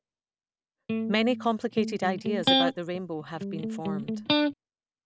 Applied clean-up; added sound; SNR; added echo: none; Electric guitar; -3 dB; none.